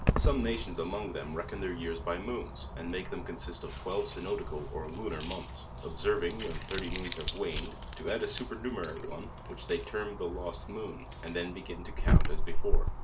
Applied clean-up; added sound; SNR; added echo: none; Keys jangling; -4 dB; none.